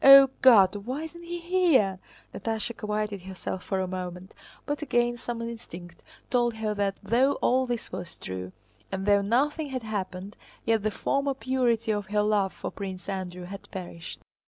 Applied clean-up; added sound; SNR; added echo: none; none; none; none.